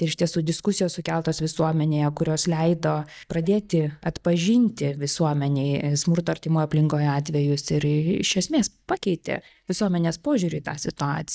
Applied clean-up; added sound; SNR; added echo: neural mask model DeepFilterNet 3.